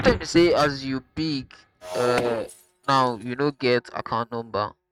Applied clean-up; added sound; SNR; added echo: neural mask model RNNoise.